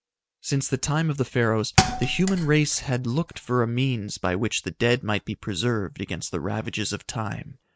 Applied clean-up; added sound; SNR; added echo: none; Thump, thud; 4 dB; none.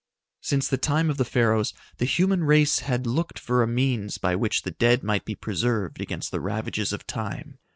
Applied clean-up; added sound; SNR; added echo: none; none; none; none.